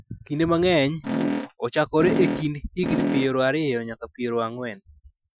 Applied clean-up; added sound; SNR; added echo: classical method Wiener filter.